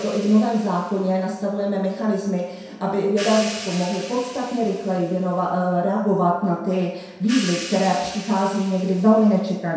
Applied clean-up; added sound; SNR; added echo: none; Crash cymbal / Hi-hat; 16 dB; reverberation time 0.7 s.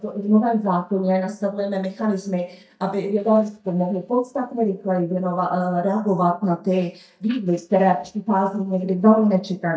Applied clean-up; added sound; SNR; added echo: neural mask model DeepFilterNet 3.